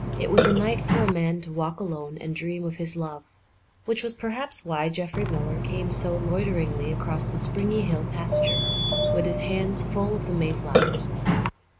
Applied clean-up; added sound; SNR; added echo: none; Burping, eructation; -1 dB; none.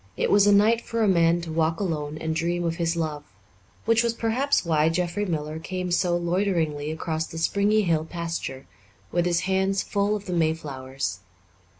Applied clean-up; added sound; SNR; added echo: none; none; none; none.